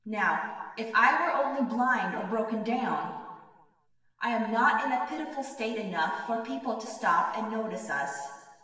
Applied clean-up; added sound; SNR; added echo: none; none; none; reverberation time 1.4 s.